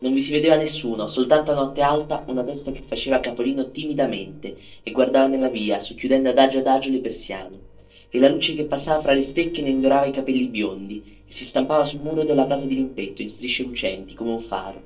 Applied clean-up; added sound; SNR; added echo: neural separator model SepFormer DNS4.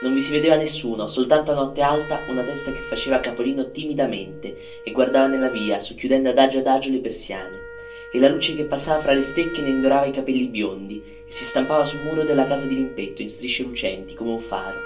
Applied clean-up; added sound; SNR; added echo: none; Wind instrument, woodwind instrument; 15 dB; reverberation time 0.3 s.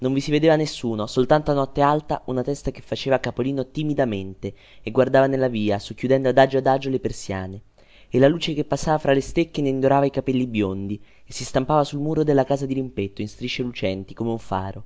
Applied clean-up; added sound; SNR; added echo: none; none; none; none.